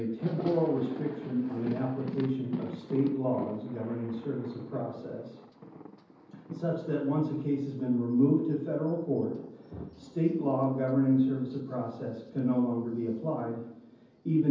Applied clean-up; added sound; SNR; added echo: none; Thunder; 15 dB; reverberation time 0.9 s.